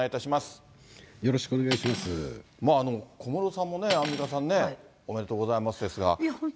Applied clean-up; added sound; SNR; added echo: none; Cutlery, silverware; 12 dB; none.